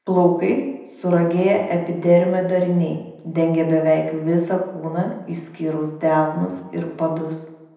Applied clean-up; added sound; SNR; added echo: none; none; none; reverberation time 0.8 s.